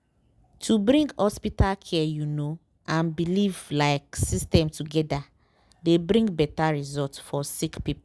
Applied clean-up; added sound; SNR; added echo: none; none; none; none.